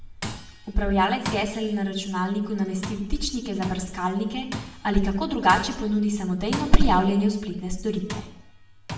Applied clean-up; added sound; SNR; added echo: none; Tools; 15 dB; reverberation time 0.7 s.